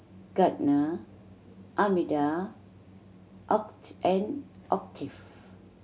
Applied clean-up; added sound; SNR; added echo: none; none; none; none.